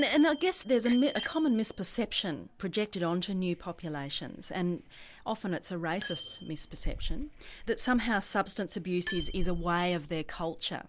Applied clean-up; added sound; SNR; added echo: none; Bicycle bell; 9 dB; none.